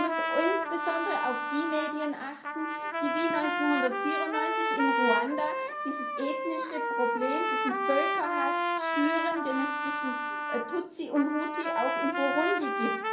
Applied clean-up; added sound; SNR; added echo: none; Trumpet; -1 dB; reverberation time 0.6 s.